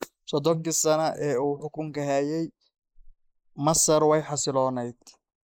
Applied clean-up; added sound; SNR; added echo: neural mask model Resemble Enhance denoiser.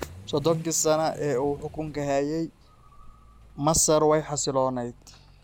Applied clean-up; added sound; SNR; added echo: none; Accelerating, revving, vroom / Vehicle; 18 dB; none.